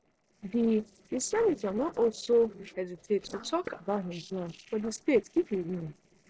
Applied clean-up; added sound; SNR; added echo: neural separator model SepFormer DNS4.